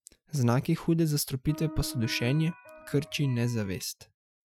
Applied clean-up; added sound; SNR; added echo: classical method Wiener filter.